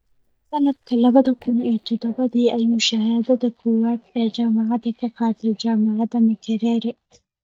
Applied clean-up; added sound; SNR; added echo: neural mask model DeepFilterNet 3.